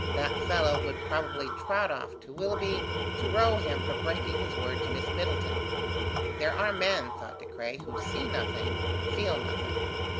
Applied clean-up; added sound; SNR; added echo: none; Tools; -1 dB; none.